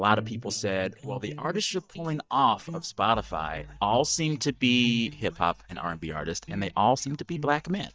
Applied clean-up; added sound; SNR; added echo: neural mask model DeepFilterNet 3.